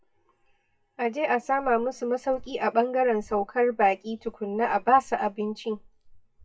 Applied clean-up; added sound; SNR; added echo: classical method WPE with log-MMSE.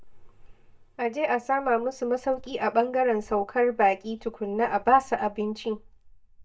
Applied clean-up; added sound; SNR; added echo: neural mask model DeepFilterNet 3.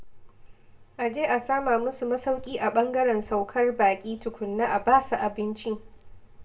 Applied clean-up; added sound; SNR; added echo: none; Cricket; 18 dB; reverberation time 0.2 s.